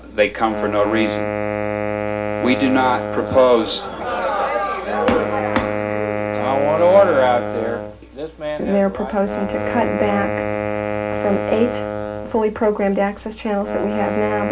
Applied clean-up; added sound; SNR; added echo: none; Wind instrument, woodwind instrument; 4 dB; reverberation time 0.2 s.